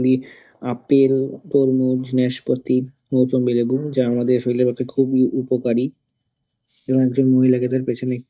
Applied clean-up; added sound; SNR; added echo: neural mask model DeepFilterNet 3.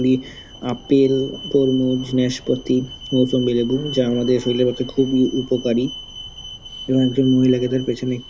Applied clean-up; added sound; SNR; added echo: none; Alarm; 17 dB; none.